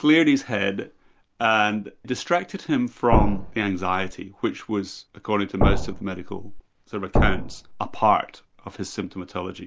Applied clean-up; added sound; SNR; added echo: none; Thump, thud; -2 dB; none.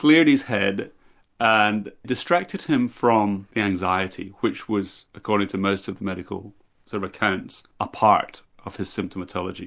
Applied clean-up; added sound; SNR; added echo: none; none; none; none.